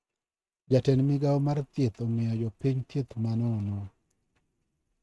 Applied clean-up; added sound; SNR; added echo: neural mask model RNNoise.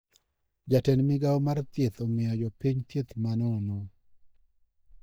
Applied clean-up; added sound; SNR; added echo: neural mask model DeepFilterNet 3.